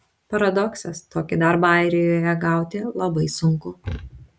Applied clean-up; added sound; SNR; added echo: none; none; none; none.